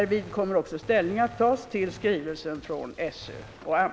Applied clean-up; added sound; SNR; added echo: none; Gunshot, gunfire; 19 dB; none.